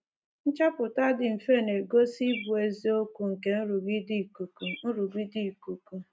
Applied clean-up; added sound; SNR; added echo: neural mask model RNNoise.